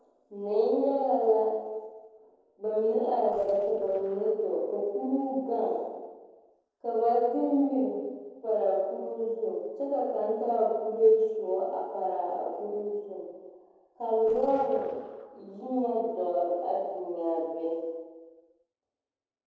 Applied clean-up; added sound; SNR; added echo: neural separator model SepFormer DNS4.